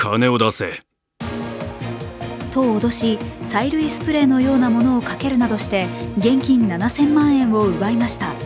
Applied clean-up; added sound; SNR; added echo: none; none; none; none.